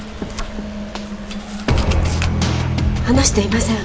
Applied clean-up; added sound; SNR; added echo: none; Chewing, mastication; 13 dB; none.